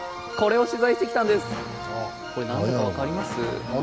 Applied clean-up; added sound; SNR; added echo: none; none; none; none.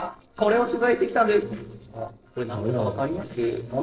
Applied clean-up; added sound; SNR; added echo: neural separator model SepFormer DNS4.